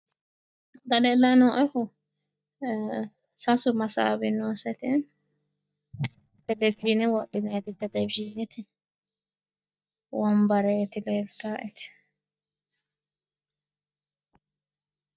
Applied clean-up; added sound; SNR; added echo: neural mask model DeepFilterNet 3.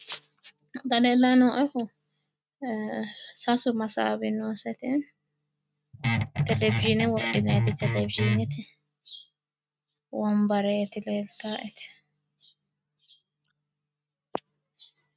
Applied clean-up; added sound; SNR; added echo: neural mask model RNNoise.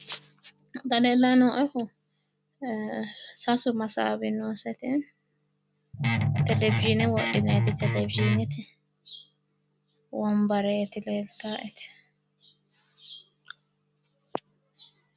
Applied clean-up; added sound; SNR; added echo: none; Guitar; -3 dB; none.